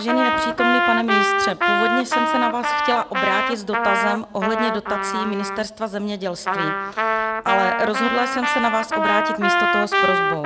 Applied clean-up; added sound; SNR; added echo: none; Trumpet; -3 dB; none.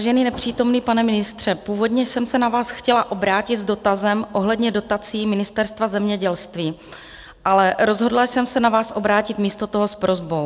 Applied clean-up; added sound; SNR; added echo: none; none; none; none.